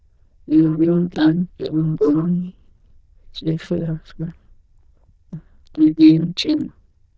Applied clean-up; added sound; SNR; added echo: neural diffusion model UNIVERSE++.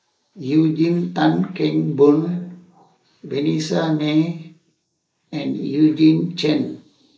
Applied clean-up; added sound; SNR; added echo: neural mask model Resemble Enhance denoiser.